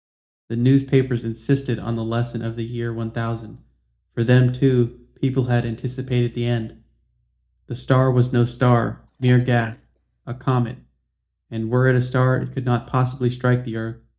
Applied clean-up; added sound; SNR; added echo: neural mask model DeepFilterNet 3.